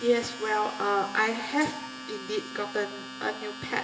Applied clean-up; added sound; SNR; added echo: none; Domestic sounds, home sounds; 11 dB; reverberation time 1.9 s.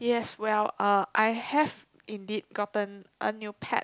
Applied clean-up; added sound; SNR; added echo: none; none; none; none.